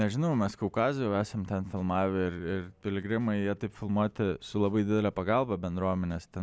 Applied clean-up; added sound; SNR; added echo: none; none; none; none.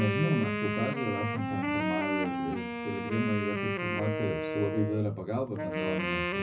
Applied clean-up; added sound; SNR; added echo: none; Wind instrument, woodwind instrument; 0 dB; reverberation time 0.4 s.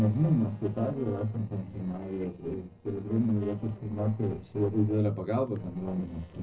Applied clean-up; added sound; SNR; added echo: neural separator model SepFormer DNS4.